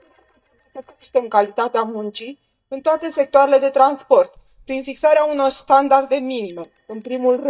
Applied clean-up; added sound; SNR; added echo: neural mask model DeepFilterNet 3.